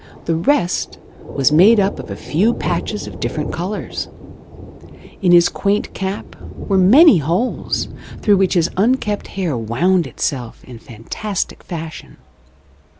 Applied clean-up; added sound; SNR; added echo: none; Thunder; 13 dB; none.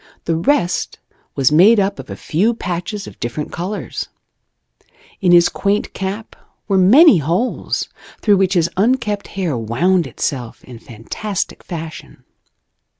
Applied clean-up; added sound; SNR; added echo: none; none; none; none.